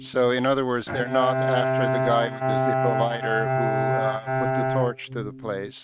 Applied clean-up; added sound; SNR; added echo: neural mask model RNNoise.